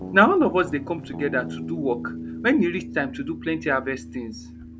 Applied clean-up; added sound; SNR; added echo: none; Guitar; 11 dB; none.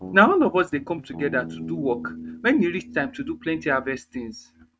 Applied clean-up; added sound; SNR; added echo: neural mask model RNNoise.